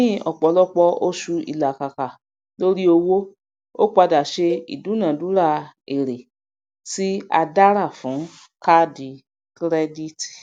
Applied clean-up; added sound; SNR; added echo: none; Cowbell; 17 dB; none.